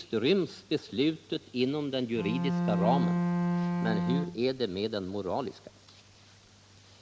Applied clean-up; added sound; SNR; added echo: none; Bowed string instrument; -3 dB; none.